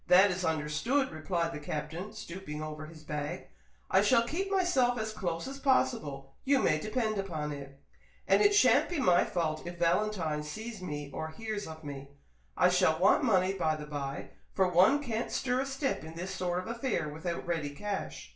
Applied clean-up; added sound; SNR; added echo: none; none; none; reverberation time 0.3 s.